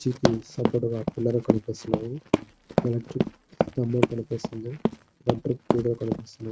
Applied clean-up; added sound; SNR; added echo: neural mask model RNNoise.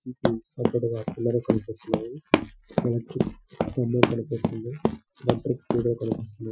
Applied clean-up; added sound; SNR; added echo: classical method Wiener filter.